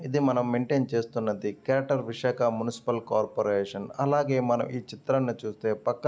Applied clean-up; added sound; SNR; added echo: none; none; none; none.